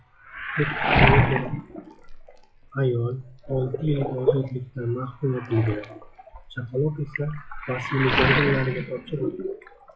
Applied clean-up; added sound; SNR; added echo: classical method log-MMSE.